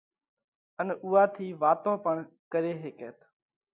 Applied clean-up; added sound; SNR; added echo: none; none; none; none.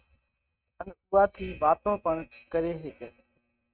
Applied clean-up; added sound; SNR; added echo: neural mask model RNNoise.